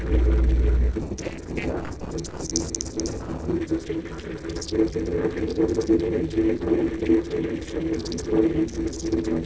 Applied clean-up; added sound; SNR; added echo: neural separator model SepFormer DNS4.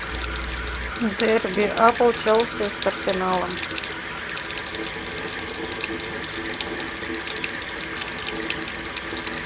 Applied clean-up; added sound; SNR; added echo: none; Sink (filling or washing) / Water tap, faucet; 2 dB; none.